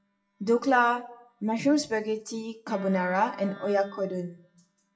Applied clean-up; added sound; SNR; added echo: classical method WPE with log-MMSE.